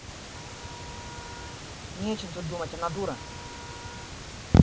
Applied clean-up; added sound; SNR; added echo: none; Wind instrument, woodwind instrument; 19 dB; none.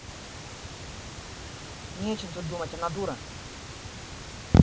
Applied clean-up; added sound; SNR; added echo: none; none; none; none.